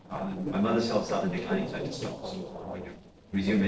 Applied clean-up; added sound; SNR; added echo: neural separator model SepFormer DNS4.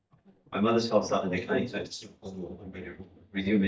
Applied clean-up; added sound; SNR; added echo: neural mask model DeepFilterNet 3.